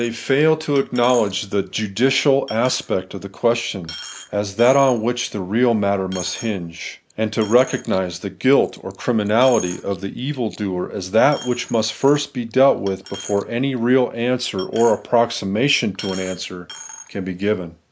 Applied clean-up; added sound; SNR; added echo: none; Coin (dropping); 20 dB; none.